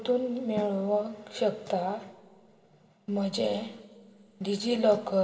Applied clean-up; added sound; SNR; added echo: none; Snare drum; 18 dB; reverberation time 2.6 s.